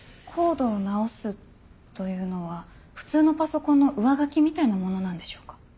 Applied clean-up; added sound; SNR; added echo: none; none; none; none.